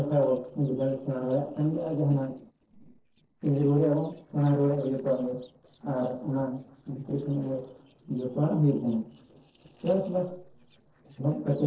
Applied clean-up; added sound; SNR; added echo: neural separator model SepFormer DNS4.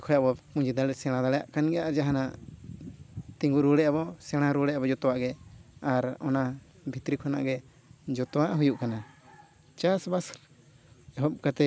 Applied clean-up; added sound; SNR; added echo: none; none; none; none.